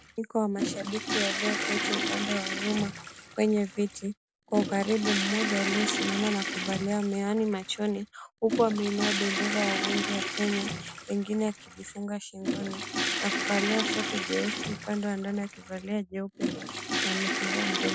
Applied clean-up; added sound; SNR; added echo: none; Toilet flush / Water; 2 dB; none.